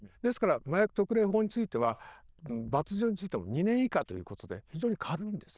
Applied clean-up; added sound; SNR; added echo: neural diffusion model UNIVERSE++.